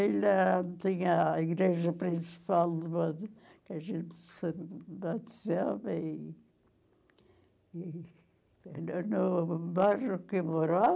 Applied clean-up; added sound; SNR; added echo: none; none; none; none.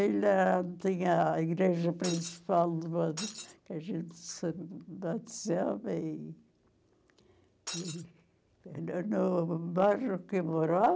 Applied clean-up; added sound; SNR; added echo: none; Shatter; 10 dB; none.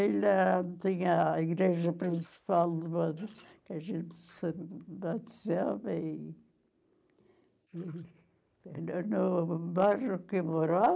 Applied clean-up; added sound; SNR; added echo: neural mask model Resemble Enhance denoiser.